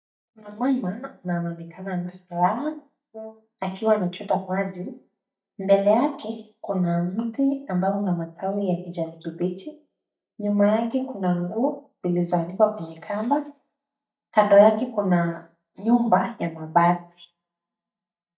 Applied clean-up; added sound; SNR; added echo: neural mask model DeepFilterNet 3.